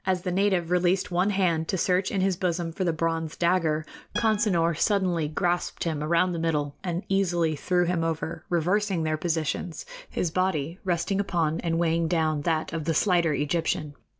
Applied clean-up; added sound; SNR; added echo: none; Acoustic guitar; 15 dB; none.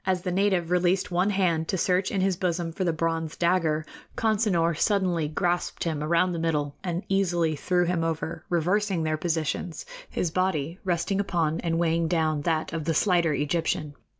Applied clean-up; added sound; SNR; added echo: none; none; none; none.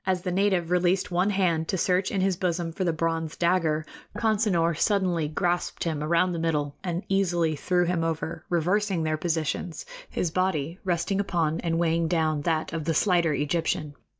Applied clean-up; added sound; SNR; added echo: neural mask model DeepFilterNet 3.